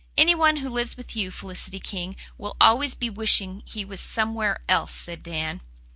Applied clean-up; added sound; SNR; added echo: none; none; none; none.